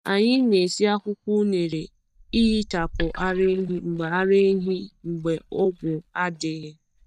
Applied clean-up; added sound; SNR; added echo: neural mask model DeepFilterNet 3.